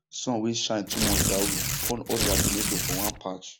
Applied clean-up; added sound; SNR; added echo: none; Tearing; -4 dB; none.